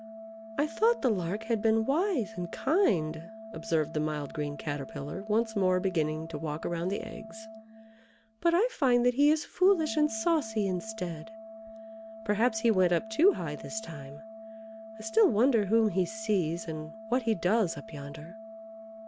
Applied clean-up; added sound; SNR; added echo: none; Organ; 15 dB; none.